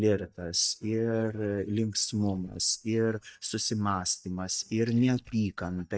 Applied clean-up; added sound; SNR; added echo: neural mask model DeepFilterNet 3.